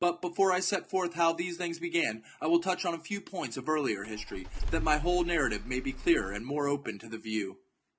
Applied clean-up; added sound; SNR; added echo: none; Engine starting / Car; 5 dB; none.